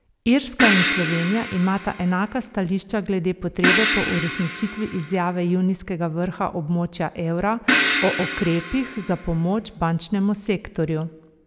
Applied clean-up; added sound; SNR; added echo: none; Crash cymbal; 0 dB; none.